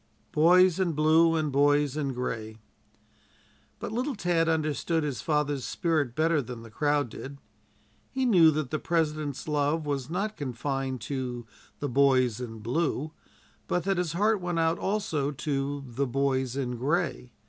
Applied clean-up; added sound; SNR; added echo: none; none; none; none.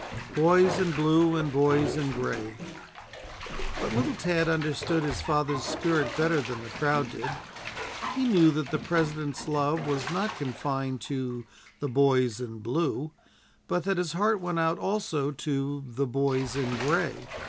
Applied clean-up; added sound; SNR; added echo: none; Bathtub (filling or washing); 10 dB; none.